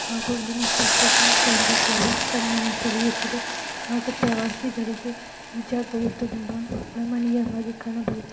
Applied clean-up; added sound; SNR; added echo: none; Hiss; -2 dB; reverberation time 0.7 s.